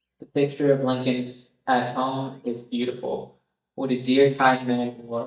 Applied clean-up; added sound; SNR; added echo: neural mask model DeepFilterNet 3.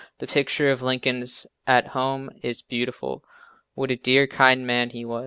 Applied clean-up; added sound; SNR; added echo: none; none; none; none.